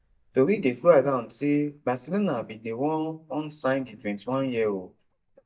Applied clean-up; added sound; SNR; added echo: neural mask model DeepFilterNet 3.